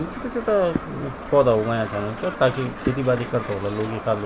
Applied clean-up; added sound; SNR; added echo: none; Gull, seagull; 19 dB; none.